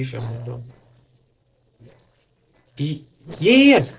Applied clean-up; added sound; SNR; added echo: neural separator model SepFormer DNS4.